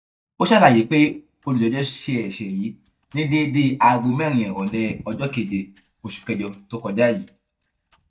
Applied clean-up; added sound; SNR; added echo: neural mask model DeepFilterNet 3.